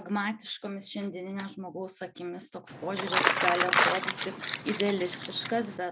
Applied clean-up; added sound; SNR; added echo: none; Crumpling, crinkling; -4 dB; none.